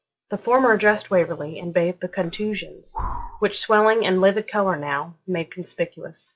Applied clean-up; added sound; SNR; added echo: classical method log-MMSE.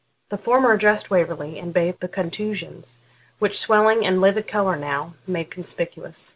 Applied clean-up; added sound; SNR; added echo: none; none; none; none.